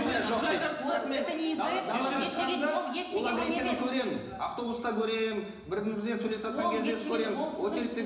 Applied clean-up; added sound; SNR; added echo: none; none; none; reverberation time 1.0 s.